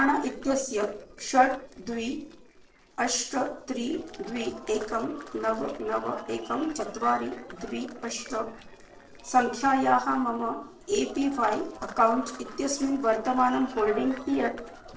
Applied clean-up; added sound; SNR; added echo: neural separator model SepFormer DNS4.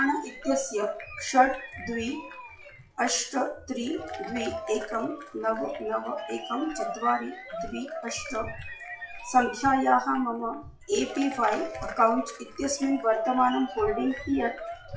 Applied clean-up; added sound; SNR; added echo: classical method WPE with log-MMSE.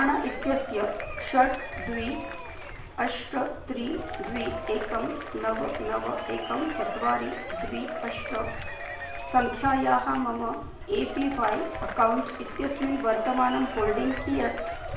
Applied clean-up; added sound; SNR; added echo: none; Applause / Crowd / Cheering; 9 dB; reverberation time 0.6 s.